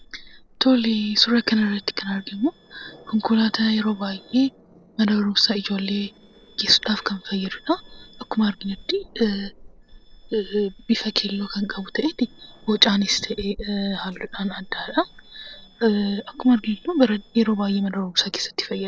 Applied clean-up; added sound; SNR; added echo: neural separator model SepFormer DNS4.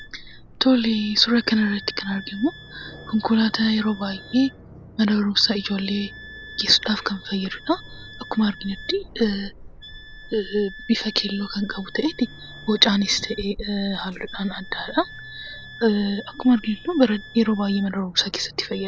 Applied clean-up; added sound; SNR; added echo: none; Aircraft + Wind instrument, woodwind instrument; 17 dB; none.